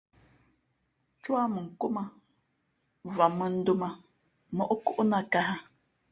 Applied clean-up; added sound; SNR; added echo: none; none; none; none.